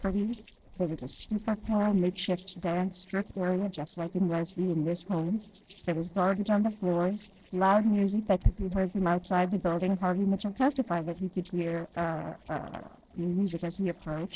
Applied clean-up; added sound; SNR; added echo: neural separator model SepFormer DNS4.